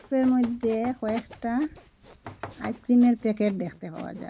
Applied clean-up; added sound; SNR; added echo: none; Sawing + Knock; 18 dB; none.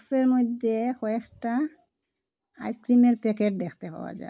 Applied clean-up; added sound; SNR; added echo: none; none; none; none.